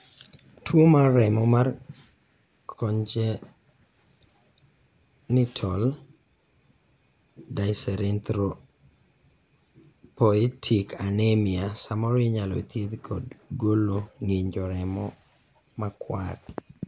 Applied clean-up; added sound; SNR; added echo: none; none; none; none.